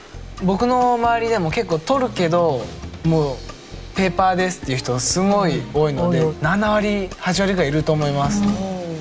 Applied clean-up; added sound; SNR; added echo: none; none; none; none.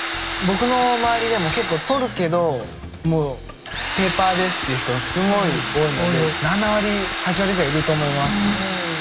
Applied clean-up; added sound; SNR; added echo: none; Domestic sounds, home sounds; 2 dB; none.